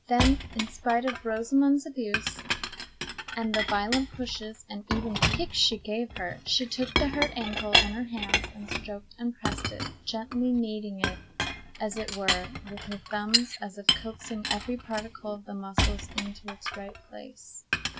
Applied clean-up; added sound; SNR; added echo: none; Chink, clink; 1 dB; none.